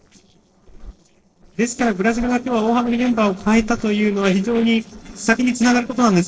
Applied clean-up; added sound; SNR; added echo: neural separator model SepFormer DNS4.